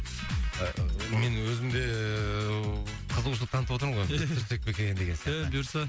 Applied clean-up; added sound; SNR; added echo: none; none; none; none.